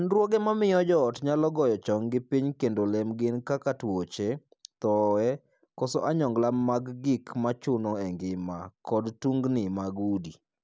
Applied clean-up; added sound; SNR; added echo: none; none; none; none.